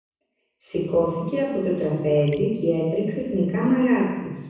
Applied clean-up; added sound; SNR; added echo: none; Gurgling; 15 dB; reverberation time 1.1 s.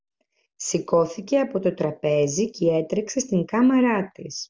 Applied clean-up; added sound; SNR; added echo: none; none; none; none.